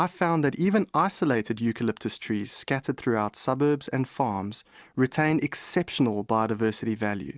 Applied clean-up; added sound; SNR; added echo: none; none; none; none.